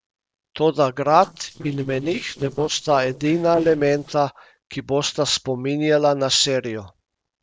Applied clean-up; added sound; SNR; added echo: neural separator model SepFormer DNS4.